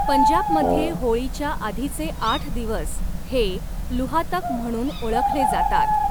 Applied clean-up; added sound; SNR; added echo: none; Bird + Wind instrument, woodwind instrument; -3 dB; none.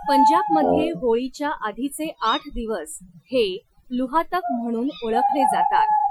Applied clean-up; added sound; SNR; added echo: classical method Wiener filter.